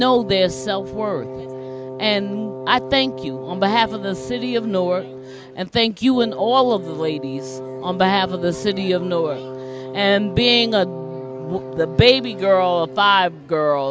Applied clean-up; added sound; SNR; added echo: none; Wind instrument, woodwind instrument; 12 dB; none.